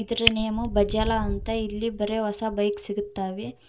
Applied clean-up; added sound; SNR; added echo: none; Fire; 6 dB; none.